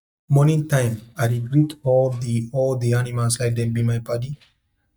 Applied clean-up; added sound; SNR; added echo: neural mask model DeepFilterNet 3.